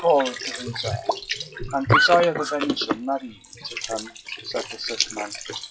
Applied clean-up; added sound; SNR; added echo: classical method WPE with log-MMSE.